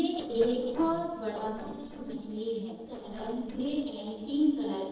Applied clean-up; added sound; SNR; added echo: neural separator model SepFormer DNS4.